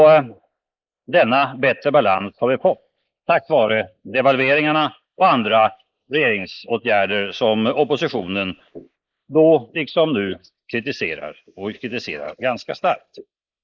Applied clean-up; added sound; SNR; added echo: neural mask model Resemble Enhance denoiser.